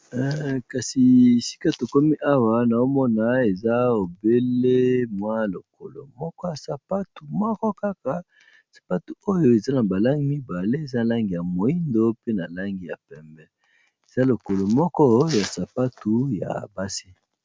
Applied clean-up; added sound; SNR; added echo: none; none; none; none.